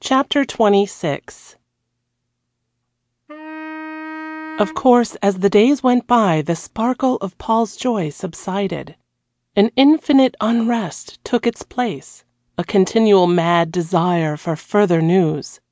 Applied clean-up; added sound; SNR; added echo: none; Wind instrument, woodwind instrument; 15 dB; none.